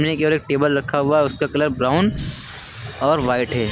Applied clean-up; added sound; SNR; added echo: none; Fire; 14 dB; none.